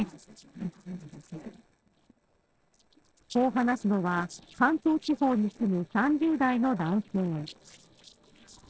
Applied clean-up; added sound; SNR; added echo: neural separator model SepFormer DNS4.